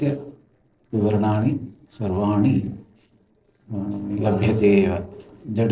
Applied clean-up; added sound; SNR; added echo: neural separator model SepFormer DNS4.